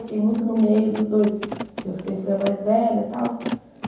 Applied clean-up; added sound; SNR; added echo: none; Mechanisms; 13 dB; reverberation time 0.9 s.